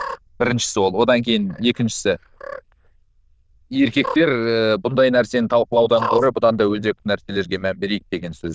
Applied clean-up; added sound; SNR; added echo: neural diffusion model UNIVERSE++.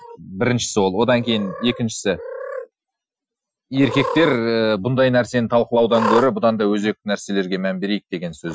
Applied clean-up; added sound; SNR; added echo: classical method Wiener filter.